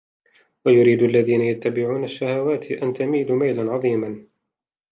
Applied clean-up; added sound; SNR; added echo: none; none; none; none.